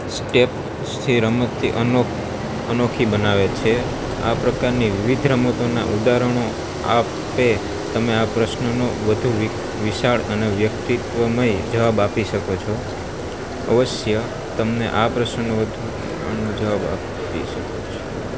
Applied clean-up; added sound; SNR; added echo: none; Engine; 8 dB; none.